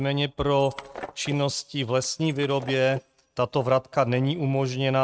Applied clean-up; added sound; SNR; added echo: neural mask model RNNoise.